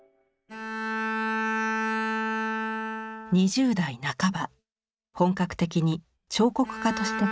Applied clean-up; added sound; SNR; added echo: neural mask model RNNoise.